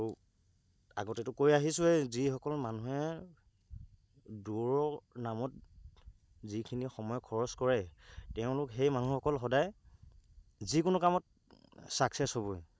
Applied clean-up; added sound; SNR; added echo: none; none; none; none.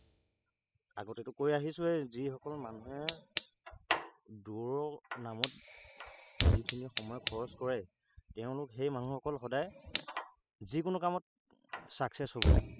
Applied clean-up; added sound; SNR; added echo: classical method spectral subtraction.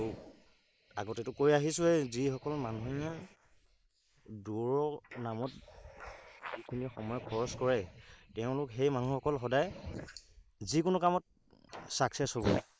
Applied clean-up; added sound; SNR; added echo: neural mask model Resemble Enhance denoiser.